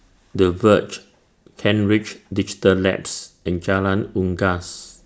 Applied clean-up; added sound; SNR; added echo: none; none; none; none.